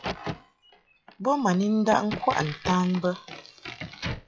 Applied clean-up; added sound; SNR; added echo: classical method log-MMSE.